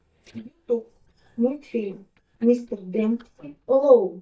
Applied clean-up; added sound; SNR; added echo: neural mask model DeepFilterNet 3.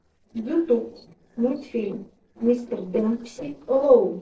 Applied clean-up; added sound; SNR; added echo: neural separator model SepFormer DNS4.